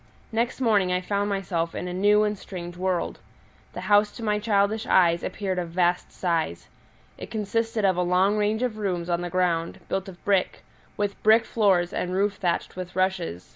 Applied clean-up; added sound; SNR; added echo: none; none; none; none.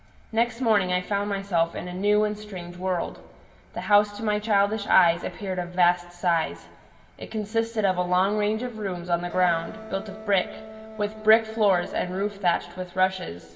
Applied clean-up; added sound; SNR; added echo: none; Wind instrument, woodwind instrument; 15 dB; reverberation time 1.5 s.